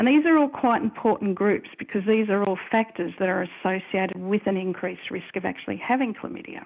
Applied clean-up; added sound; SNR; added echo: none; none; none; none.